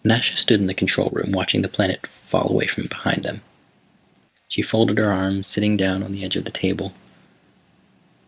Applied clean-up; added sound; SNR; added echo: neural mask model Resemble Enhance denoiser.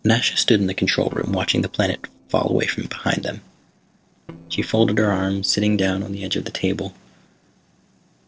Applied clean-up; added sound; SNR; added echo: neural separator model SepFormer DNS4.